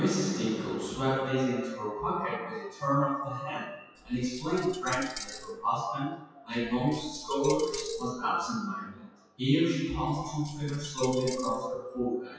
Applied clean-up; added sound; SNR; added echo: classical method WPE with log-MMSE.